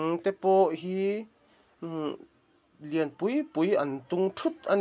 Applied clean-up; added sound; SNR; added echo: none; none; none; none.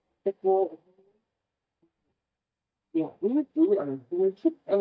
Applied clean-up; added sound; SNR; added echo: neural mask model DeepFilterNet 3.